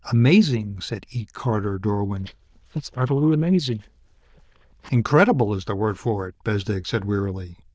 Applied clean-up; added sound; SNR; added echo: neural diffusion model UNIVERSE++.